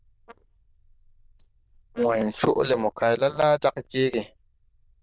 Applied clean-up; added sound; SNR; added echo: neural diffusion model UNIVERSE++.